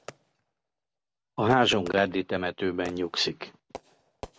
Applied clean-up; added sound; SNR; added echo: none; Fireworks; 19 dB; none.